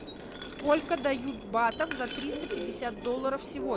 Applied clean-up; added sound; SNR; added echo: none; Glass + Subway, metro, underground; 7 dB; none.